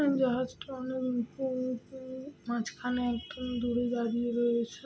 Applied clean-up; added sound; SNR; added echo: none; none; none; none.